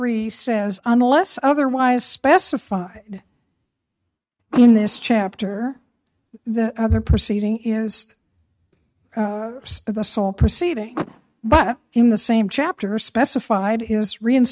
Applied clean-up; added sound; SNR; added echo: neural mask model RNNoise.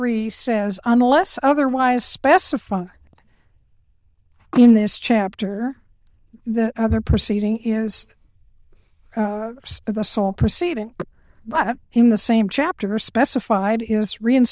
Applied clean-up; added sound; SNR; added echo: neural diffusion model UNIVERSE++.